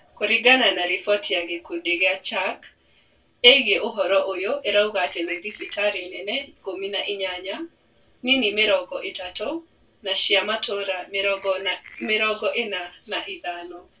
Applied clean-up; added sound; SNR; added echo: neural separator model SepFormer DNS4.